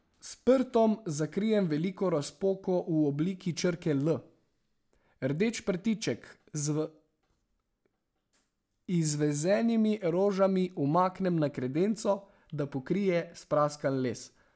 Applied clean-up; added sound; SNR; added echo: none; none; none; none.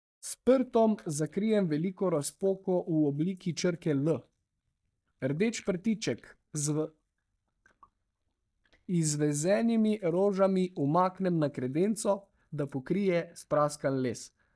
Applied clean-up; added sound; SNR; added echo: neural mask model DeepFilterNet 3.